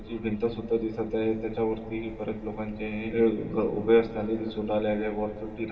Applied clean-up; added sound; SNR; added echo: none; Subway, metro, underground; 18 dB; reverberation time 2.5 s.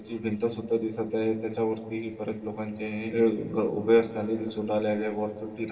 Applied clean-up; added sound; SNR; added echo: neural separator model SepFormer DNS4.